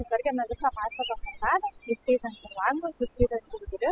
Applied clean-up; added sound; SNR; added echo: classical method spectral subtraction.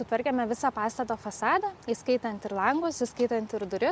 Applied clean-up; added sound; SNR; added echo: none; none; none; none.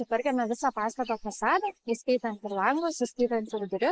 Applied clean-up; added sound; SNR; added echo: neural mask model Resemble Enhance denoiser.